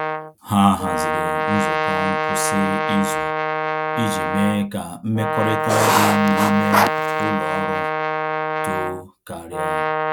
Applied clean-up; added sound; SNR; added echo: none; Writing + Brass instrument; -2 dB; none.